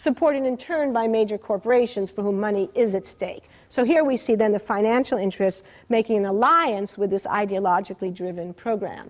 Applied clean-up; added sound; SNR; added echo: none; none; none; none.